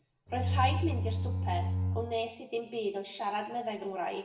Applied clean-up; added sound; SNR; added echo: none; Bowed string instrument; -3 dB; reverberation time 0.7 s.